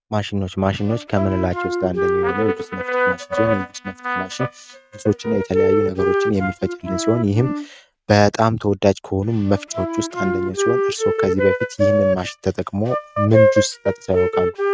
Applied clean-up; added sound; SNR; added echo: neural mask model RNNoise.